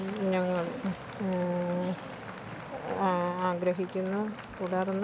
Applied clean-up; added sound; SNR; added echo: none; Applause; 17 dB; none.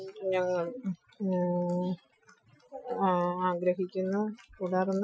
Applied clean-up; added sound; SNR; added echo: classical method Wiener filter.